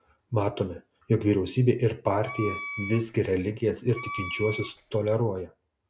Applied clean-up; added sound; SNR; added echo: none; Wind instrument, woodwind instrument; 11 dB; none.